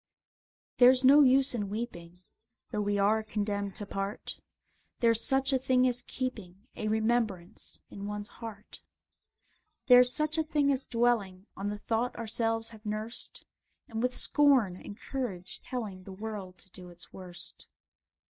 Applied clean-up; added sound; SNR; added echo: neural mask model DeepFilterNet 3.